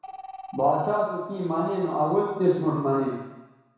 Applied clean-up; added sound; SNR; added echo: none; Telephone; 19 dB; reverberation time 1.1 s.